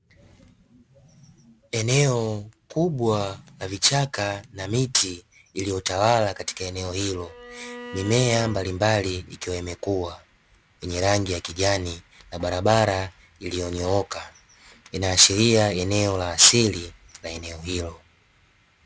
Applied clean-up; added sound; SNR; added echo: none; Bowed string instrument; 15 dB; none.